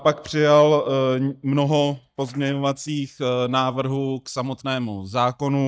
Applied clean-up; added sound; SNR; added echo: neural mask model DeepFilterNet 3.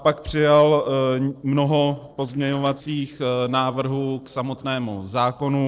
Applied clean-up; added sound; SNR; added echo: neural separator model SepFormer DNS4.